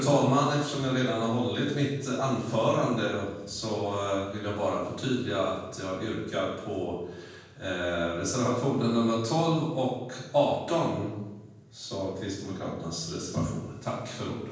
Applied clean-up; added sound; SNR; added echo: none; none; none; reverberation time 1.2 s.